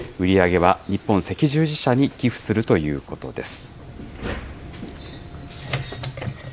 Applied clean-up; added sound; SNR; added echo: none; none; none; none.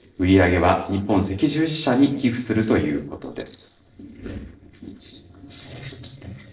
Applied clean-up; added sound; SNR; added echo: neural separator model SepFormer DNS4.